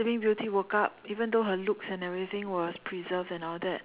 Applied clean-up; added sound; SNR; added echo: none; none; none; none.